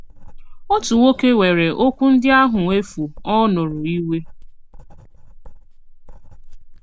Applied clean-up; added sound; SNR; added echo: none; Writing; 16 dB; none.